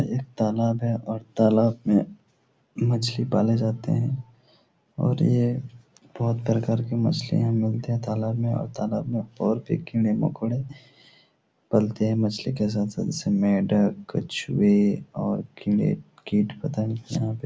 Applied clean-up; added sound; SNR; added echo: none; none; none; none.